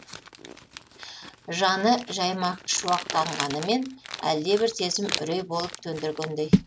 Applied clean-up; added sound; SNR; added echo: none; Crumpling, crinkling; 6 dB; none.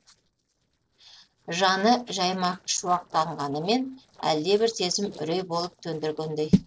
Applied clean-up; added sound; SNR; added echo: neural separator model SepFormer DNS4.